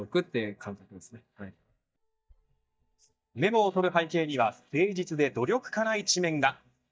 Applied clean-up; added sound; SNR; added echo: neural mask model DeepFilterNet 3.